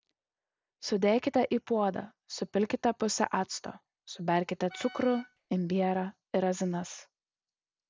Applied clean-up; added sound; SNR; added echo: none; Wind instrument, woodwind instrument; 20 dB; none.